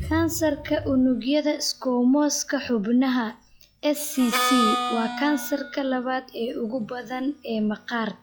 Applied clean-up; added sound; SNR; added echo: classical method log-MMSE.